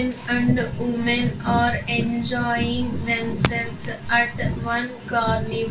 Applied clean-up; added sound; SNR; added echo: none; Fireworks; 17 dB; reverberation time 0.2 s.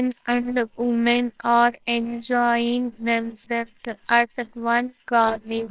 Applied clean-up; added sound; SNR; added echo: neural separator model SepFormer WHAMR!.